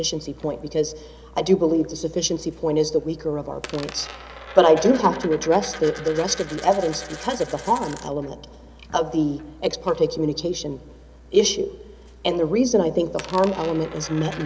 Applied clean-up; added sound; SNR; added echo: none; Coin (dropping); 18 dB; none.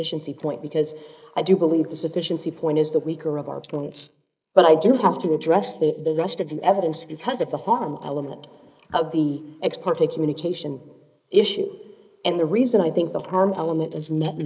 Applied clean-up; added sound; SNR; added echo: neural mask model Resemble Enhance denoiser.